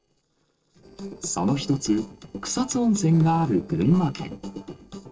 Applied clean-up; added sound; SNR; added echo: neural separator model SepFormer DNS4.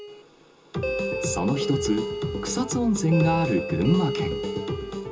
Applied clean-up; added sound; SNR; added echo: none; Doorbell; 6 dB; reverberation time 0.2 s.